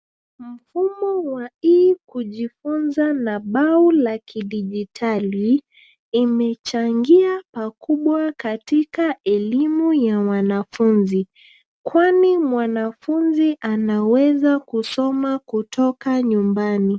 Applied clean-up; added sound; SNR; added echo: none; none; none; none.